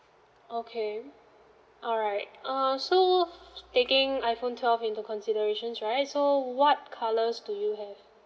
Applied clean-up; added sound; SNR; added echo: none; none; none; none.